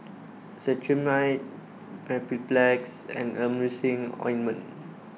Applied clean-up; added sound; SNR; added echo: none; none; none; none.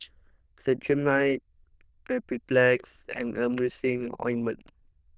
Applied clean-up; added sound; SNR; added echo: neural diffusion model UNIVERSE++.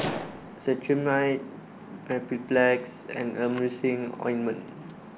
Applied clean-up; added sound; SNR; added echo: none; Gunshot, gunfire; 14 dB; none.